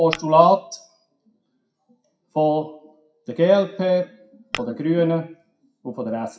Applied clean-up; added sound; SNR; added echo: classical method WPE with log-MMSE.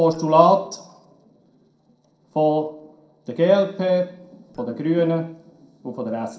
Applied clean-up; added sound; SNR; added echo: neural separator model SepFormer DNS4.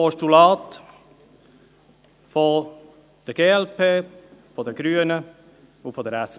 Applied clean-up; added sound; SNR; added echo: none; none; none; none.